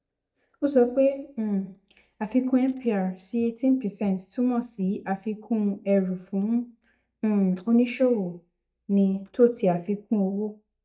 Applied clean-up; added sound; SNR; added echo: neural mask model DeepFilterNet 3.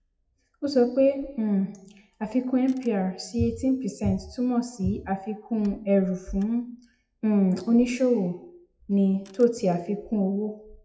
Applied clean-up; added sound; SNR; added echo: classical method WPE with log-MMSE.